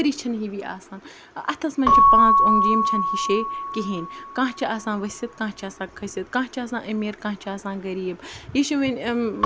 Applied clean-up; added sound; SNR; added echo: none; Keyboard (musical) / Bell; -2 dB; none.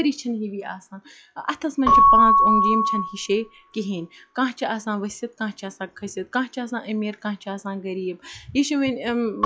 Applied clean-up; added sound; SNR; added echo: classical method log-MMSE.